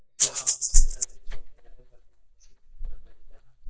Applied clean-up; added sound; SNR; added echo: neural mask model DeepFilterNet 3.